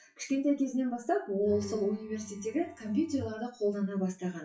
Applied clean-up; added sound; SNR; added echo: classical method WPE with log-MMSE.